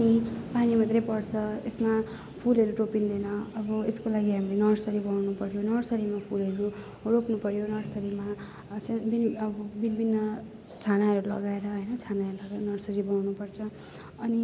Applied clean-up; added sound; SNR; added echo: none; none; none; none.